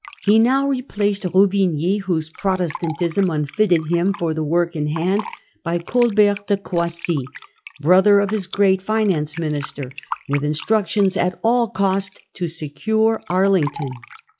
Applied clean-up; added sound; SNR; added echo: classical method log-MMSE.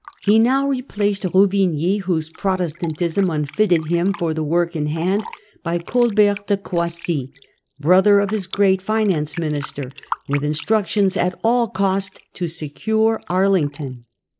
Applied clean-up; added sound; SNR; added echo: neural mask model Resemble Enhance denoiser.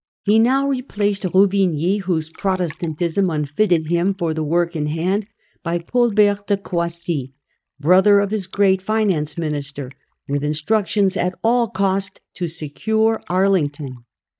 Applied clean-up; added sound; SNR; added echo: neural mask model DeepFilterNet 3.